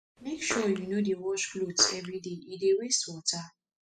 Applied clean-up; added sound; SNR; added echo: classical method spectral subtraction.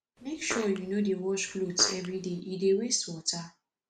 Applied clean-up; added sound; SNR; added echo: none; Fart; 11 dB; none.